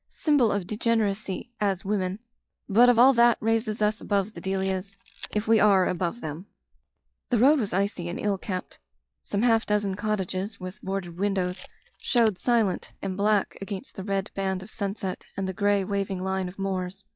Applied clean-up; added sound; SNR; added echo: classical method log-MMSE.